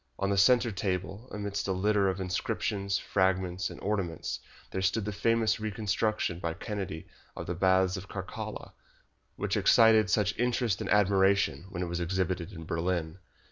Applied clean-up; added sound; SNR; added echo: none; none; none; none.